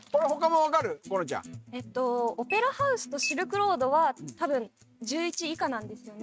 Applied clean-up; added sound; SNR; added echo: neural mask model RNNoise.